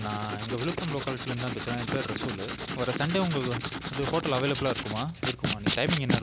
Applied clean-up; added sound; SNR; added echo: none; Writing; 3 dB; none.